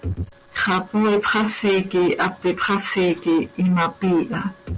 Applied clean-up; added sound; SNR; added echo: none; none; none; none.